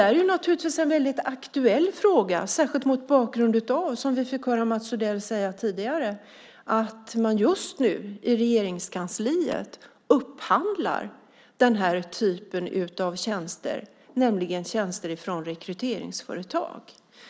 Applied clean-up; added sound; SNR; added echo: none; none; none; none.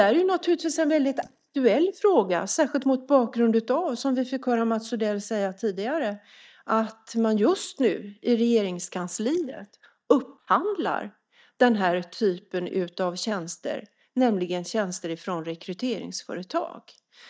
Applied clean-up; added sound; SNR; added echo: neural mask model DeepFilterNet 3.